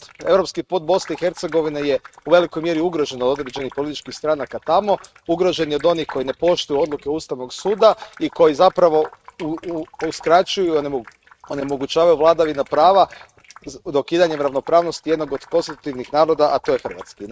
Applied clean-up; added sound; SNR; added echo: neural mask model RNNoise.